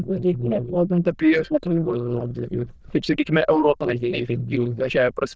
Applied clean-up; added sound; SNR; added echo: neural diffusion model UNIVERSE++.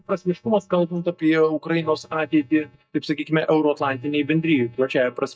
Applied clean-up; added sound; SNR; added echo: neural mask model DeepFilterNet 3.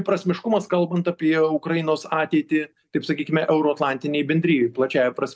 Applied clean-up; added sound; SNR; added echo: none; none; none; none.